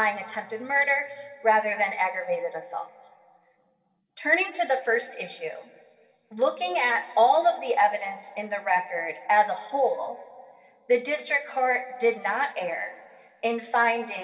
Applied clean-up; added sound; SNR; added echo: none; none; none; reverberation time 2.6 s.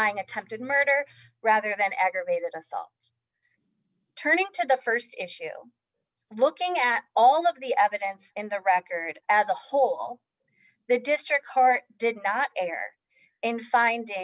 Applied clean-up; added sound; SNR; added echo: none; none; none; none.